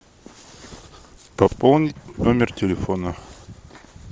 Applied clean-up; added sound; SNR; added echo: none; none; none; none.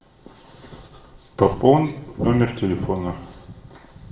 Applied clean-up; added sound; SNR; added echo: none; none; none; reverberation time 0.5 s.